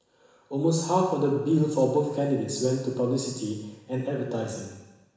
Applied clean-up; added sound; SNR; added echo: none; none; none; reverberation time 1.0 s.